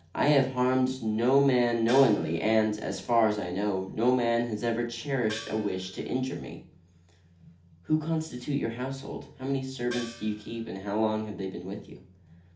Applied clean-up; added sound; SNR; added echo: none; Gong; 15 dB; reverberation time 0.4 s.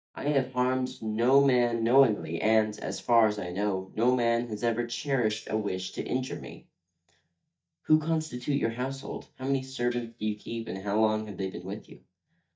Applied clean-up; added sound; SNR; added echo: neural mask model DeepFilterNet 3.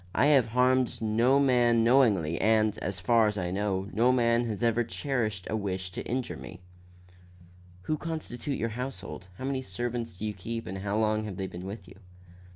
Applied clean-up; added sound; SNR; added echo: none; none; none; none.